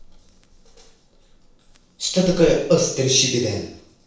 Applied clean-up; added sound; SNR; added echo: none; Crackle; 17 dB; reverberation time 0.7 s.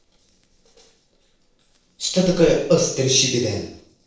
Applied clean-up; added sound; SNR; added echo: neural separator model SepFormer DNS4.